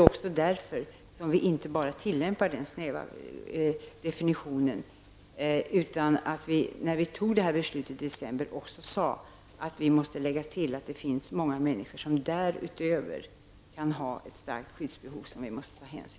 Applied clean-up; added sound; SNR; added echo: none; none; none; none.